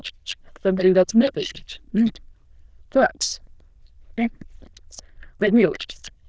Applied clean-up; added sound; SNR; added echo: neural diffusion model UNIVERSE++.